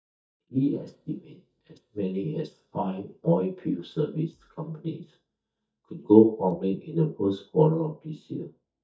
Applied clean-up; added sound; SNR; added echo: neural mask model DeepFilterNet 3.